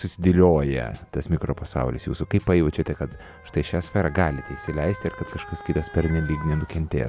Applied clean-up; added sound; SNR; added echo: none; Motor vehicle (road) / Siren; 20 dB; none.